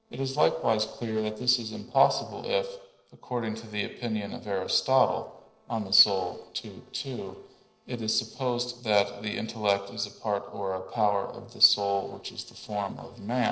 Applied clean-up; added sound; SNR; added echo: neural separator model SepFormer DNS4.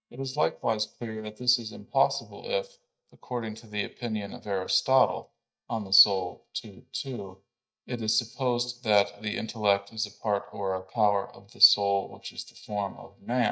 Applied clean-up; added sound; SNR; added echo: neural mask model DeepFilterNet 3.